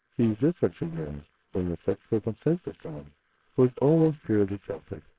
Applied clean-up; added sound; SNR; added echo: neural separator model SepFormer WHAMR!.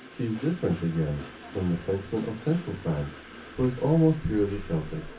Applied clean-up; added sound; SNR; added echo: none; Train; 17 dB; reverberation time 0.3 s.